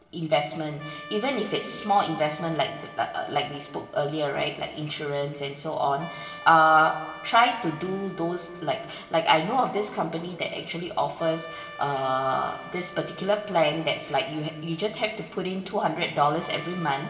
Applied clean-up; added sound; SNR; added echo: none; Trumpet; 18 dB; reverberation time 2.9 s.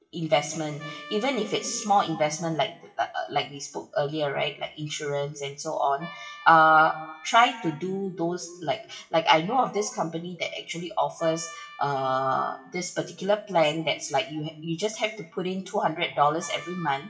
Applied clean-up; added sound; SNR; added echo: classical method WPE with log-MMSE.